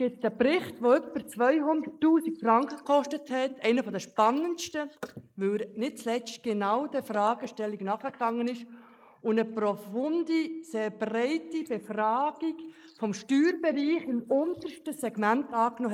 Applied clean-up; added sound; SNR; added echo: neural mask model Resemble Enhance denoiser.